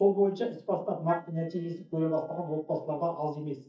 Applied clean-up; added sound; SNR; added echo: neural mask model DeepFilterNet 3.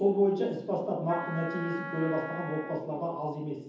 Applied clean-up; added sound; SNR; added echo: none; Wind instrument, woodwind instrument; 10 dB; reverberation time 0.9 s.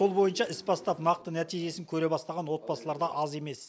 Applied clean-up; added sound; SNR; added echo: none; none; none; none.